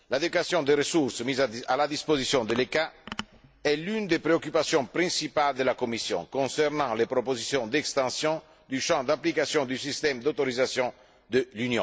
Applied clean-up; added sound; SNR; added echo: none; none; none; none.